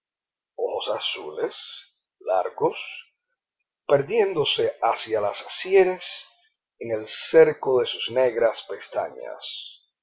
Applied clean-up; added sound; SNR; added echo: none; none; none; none.